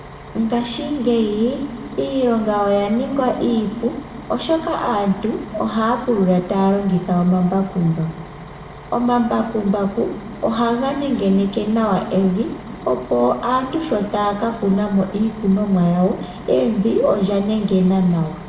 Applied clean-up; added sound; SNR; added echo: none; Bus; 17 dB; reverberation time 1.8 s.